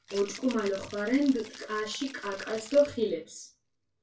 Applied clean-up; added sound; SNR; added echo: none; Rattle (instrument); 18 dB; reverberation time 0.2 s.